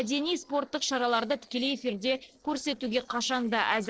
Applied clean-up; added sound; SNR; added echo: neural separator model SepFormer DNS4.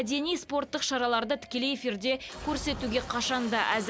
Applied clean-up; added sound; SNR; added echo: none; none; none; none.